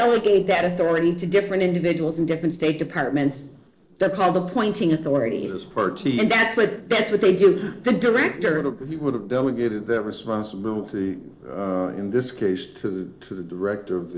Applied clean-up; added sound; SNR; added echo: neural separator model SepFormer DNS4.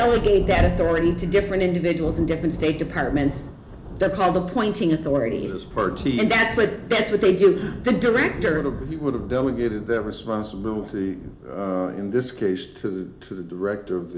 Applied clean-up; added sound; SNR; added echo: none; Thunder; 11 dB; reverberation time 0.4 s.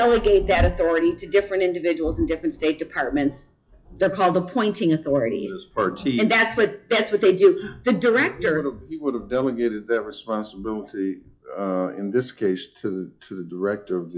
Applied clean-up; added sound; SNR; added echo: classical method WPE with log-MMSE.